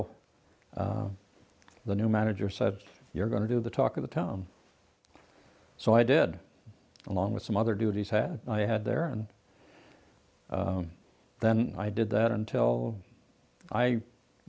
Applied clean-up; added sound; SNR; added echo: none; none; none; none.